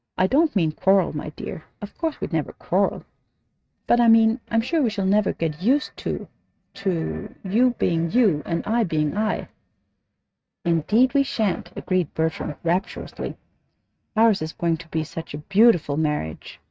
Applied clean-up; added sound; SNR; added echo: neural mask model RNNoise.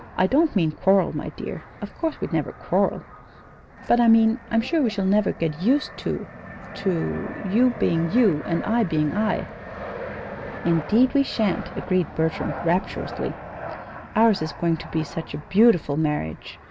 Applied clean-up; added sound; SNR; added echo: none; Fixed-wing aircraft, airplane; 14 dB; none.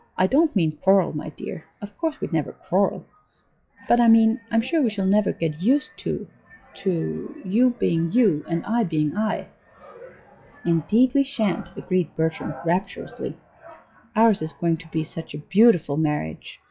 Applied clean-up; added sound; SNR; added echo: classical method log-MMSE.